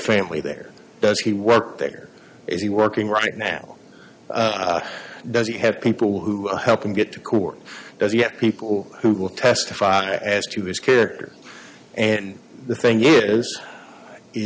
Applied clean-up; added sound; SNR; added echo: none; none; none; none.